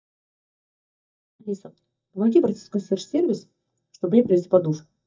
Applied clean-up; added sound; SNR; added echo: neural mask model DeepFilterNet 3.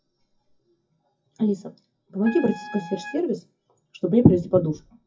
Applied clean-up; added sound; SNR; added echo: classical method WPE with log-MMSE.